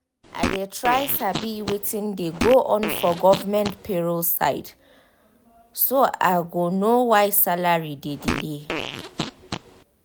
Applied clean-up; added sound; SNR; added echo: none; Fart; 8 dB; none.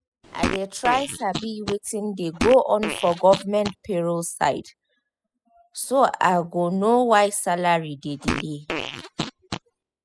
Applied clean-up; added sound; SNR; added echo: classical method spectral subtraction.